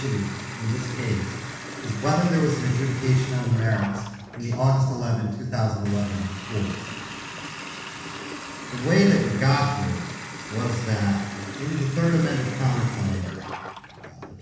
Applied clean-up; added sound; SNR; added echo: none; Water tap, faucet; 12 dB; reverberation time 1.1 s.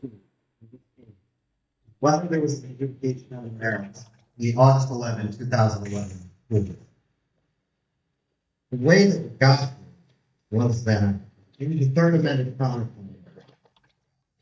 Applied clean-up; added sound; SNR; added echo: neural mask model DeepFilterNet 3.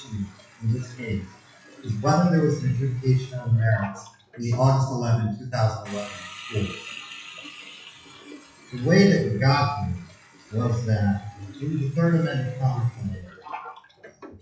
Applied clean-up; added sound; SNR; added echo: classical method WPE with log-MMSE.